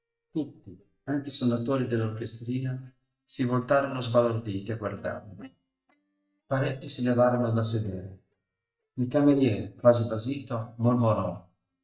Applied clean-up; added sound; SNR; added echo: neural mask model DeepFilterNet 3.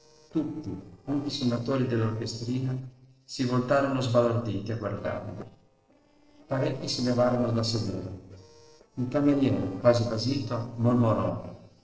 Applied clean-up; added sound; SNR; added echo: neural separator model SepFormer DNS4.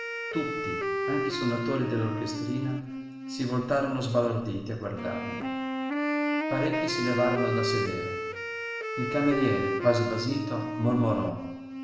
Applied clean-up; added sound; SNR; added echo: none; Wind instrument, woodwind instrument; 2 dB; reverberation time 0.9 s.